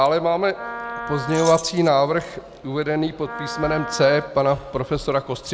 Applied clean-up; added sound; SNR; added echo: none; Wind instrument, woodwind instrument + Keys jangling; 12 dB; none.